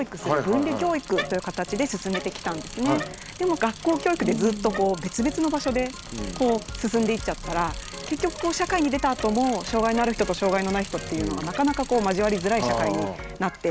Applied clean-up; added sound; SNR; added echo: none; Bicycle; 13 dB; none.